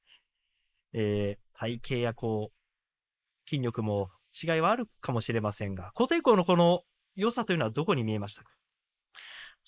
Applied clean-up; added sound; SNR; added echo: neural mask model Resemble Enhance denoiser.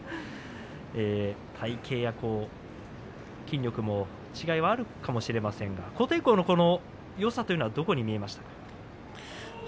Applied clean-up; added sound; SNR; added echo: none; none; none; none.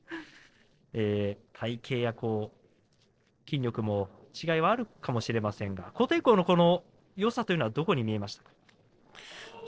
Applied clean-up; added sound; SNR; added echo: neural separator model SepFormer DNS4.